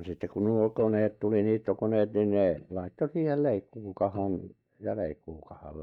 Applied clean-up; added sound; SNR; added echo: neural mask model DeepFilterNet 3.